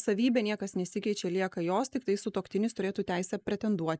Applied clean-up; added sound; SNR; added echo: neural mask model Resemble Enhance denoiser.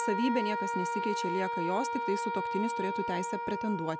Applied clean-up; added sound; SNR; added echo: none; Wind instrument, woodwind instrument; 0 dB; none.